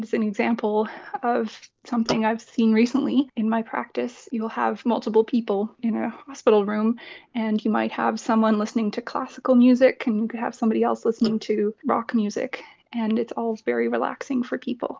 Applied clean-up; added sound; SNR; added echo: neural mask model Resemble Enhance denoiser.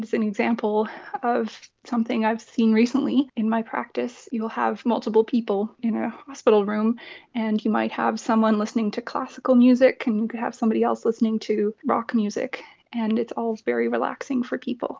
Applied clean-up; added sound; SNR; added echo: none; none; none; none.